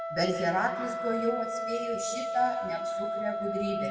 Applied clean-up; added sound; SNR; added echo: none; Wind instrument, woodwind instrument; 2 dB; reverberation time 1.7 s.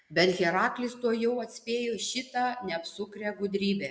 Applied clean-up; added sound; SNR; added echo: none; none; none; none.